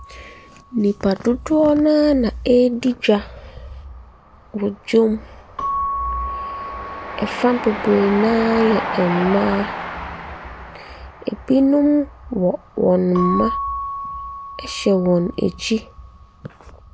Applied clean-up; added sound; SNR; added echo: none; Keyboard (musical) / Bell + Train; 10 dB; none.